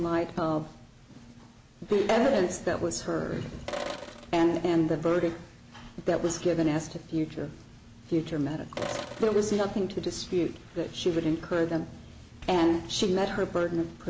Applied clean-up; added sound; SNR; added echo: none; Sink (filling or washing); 10 dB; none.